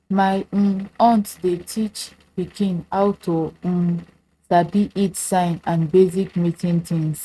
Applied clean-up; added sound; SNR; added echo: neural mask model RNNoise.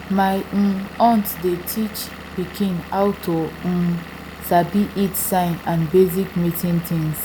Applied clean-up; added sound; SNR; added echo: none; Engine / Vehicle; 15 dB; none.